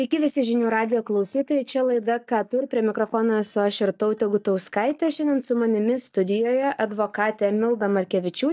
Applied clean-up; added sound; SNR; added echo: neural mask model DeepFilterNet 3.